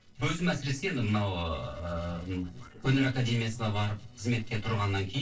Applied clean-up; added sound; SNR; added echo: neural separator model SepFormer DNS4.